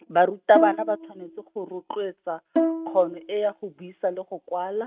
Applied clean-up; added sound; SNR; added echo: neural mask model RNNoise.